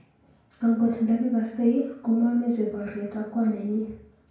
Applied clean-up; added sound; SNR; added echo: none; none; none; reverberation time 0.5 s.